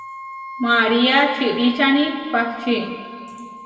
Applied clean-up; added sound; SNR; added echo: none; Wind instrument, woodwind instrument; 15 dB; reverberation time 1.9 s.